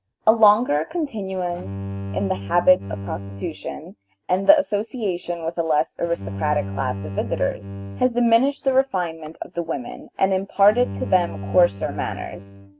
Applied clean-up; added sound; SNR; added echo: neural mask model RNNoise.